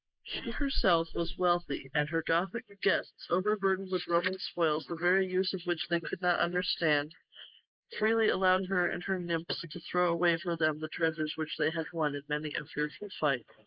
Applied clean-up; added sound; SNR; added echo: neural mask model Resemble Enhance denoiser.